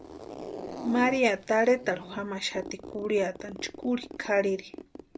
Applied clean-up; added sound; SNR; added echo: none; Zipper (clothing); 13 dB; none.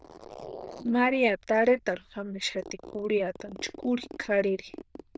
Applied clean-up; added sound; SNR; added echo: neural diffusion model UNIVERSE++.